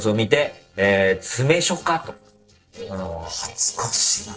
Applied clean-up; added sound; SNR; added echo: neural separator model SepFormer DNS4.